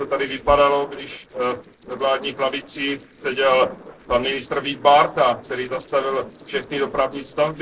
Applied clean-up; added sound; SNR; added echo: neural separator model SepFormer DNS4.